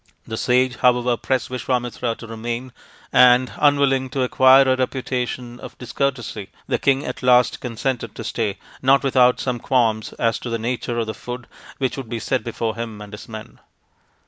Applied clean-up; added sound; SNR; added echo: none; none; none; none.